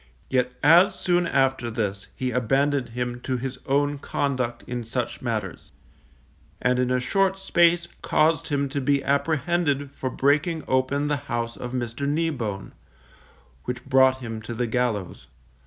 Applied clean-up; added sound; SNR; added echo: none; none; none; none.